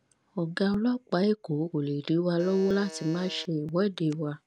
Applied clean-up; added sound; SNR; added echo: none; Alarm; 17 dB; none.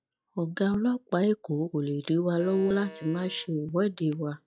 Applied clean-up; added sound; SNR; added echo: classical method log-MMSE.